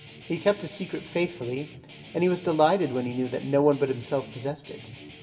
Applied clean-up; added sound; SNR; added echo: none; Guitar; 18 dB; reverberation time 2.8 s.